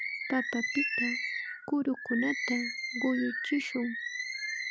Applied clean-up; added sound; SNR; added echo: none; Bird; 2 dB; none.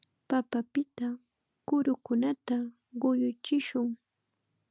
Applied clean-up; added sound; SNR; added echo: none; none; none; none.